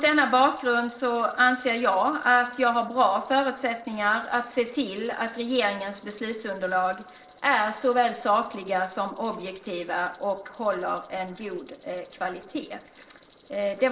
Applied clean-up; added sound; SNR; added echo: neural separator model SepFormer DNS4.